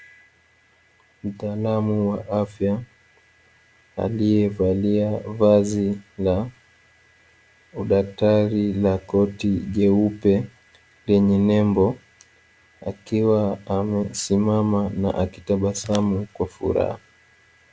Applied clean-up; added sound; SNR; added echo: none; none; none; none.